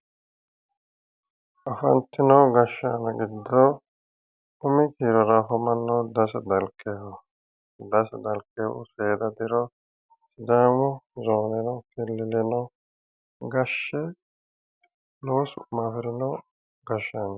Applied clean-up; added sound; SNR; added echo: none; none; none; none.